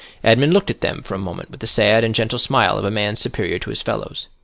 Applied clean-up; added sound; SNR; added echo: neural separator model SepFormer DNS4.